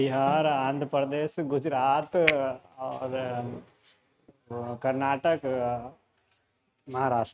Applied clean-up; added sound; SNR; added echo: neural mask model RNNoise.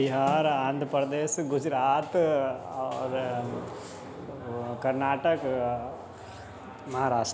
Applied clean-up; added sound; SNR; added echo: none; none; none; none.